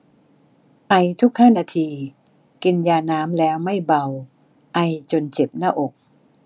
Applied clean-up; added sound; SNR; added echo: none; none; none; none.